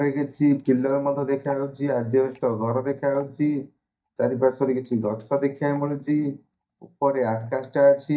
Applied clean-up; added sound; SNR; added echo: neural mask model DeepFilterNet 3.